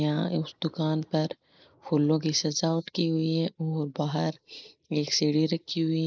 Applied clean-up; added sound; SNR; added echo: neural mask model Resemble Enhance denoiser.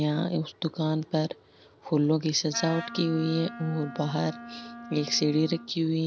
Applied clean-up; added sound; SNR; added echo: none; Wind instrument, woodwind instrument; 14 dB; none.